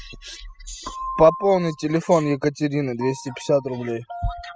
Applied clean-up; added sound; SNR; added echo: classical method spectral subtraction.